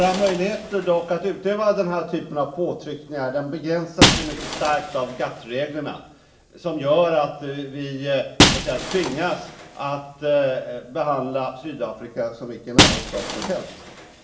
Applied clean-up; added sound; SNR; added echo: none; Shatter; 2 dB; reverberation time 0.7 s.